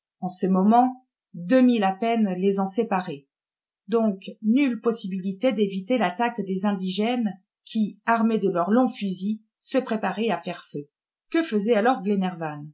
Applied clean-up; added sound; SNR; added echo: none; none; none; none.